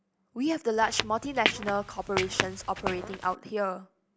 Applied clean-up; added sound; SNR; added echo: none; Squeak / Walk, footsteps; 2 dB; none.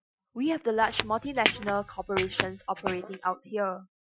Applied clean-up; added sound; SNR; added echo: classical method Wiener filter.